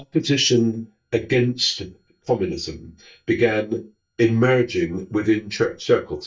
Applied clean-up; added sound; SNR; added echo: neural mask model DeepFilterNet 3.